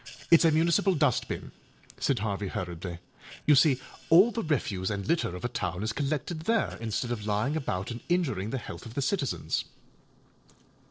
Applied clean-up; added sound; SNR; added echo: neural separator model SepFormer DNS4.